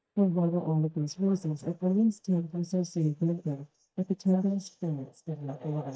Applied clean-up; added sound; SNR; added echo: neural mask model DeepFilterNet 3.